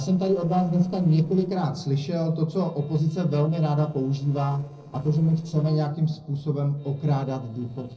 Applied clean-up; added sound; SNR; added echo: neural separator model SepFormer DNS4.